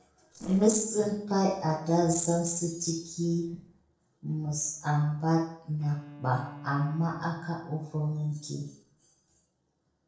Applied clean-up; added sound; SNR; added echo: neural separator model SepFormer DNS4.